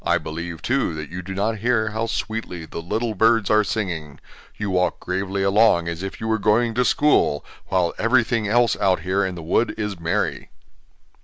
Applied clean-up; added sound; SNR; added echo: none; none; none; none.